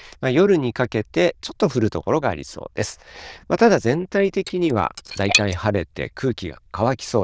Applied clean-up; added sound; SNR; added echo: neural diffusion model UNIVERSE++.